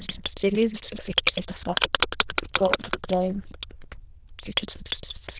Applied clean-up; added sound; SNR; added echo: neural diffusion model UNIVERSE++.